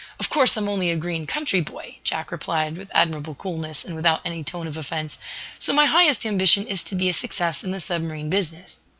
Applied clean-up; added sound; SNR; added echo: none; none; none; none.